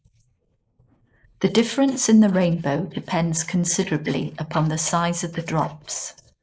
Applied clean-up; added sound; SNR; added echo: neural mask model Resemble Enhance denoiser.